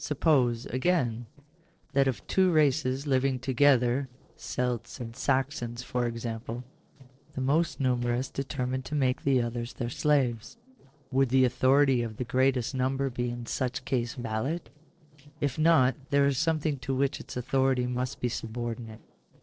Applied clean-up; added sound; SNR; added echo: neural separator model SepFormer DNS4.